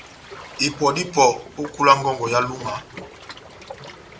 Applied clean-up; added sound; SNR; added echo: none; Waves, surf; 17 dB; none.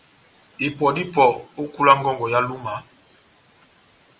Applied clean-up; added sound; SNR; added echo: none; none; none; none.